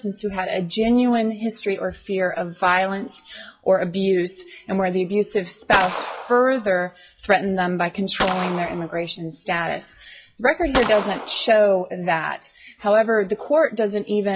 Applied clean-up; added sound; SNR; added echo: classical method WPE with log-MMSE.